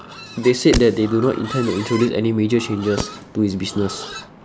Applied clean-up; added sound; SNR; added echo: none; Fireworks + Livestock, farm animals, working animals; 11 dB; none.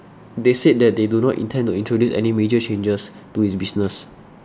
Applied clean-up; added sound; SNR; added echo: none; none; none; none.